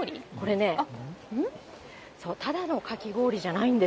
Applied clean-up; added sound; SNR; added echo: none; none; none; none.